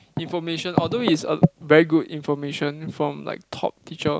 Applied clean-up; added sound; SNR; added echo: none; none; none; none.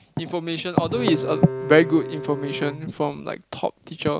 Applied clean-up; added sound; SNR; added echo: none; Bowed string instrument; 9 dB; none.